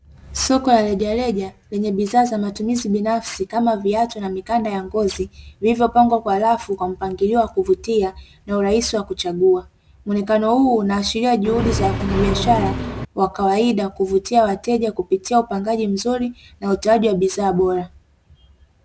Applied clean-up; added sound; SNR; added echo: none; Accelerating, revving, vroom; 3 dB; none.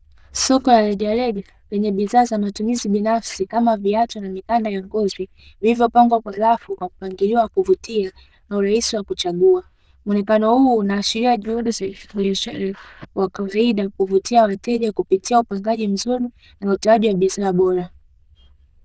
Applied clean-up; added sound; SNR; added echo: neural diffusion model UNIVERSE++.